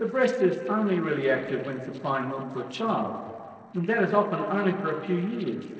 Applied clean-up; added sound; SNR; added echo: neural separator model SepFormer DNS4.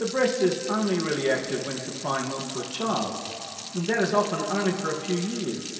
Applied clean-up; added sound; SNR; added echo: none; Sink (filling or washing) / Water tap, faucet; 11 dB; reverberation time 2.5 s.